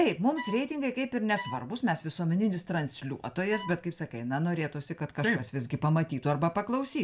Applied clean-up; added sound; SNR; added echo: none; Bowed string instrument; 14 dB; reverberation time 0.3 s.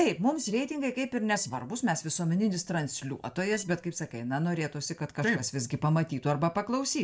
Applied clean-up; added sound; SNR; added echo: neural separator model SepFormer DNS4.